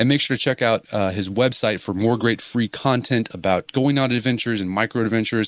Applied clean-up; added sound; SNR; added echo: neural mask model Resemble Enhance denoiser.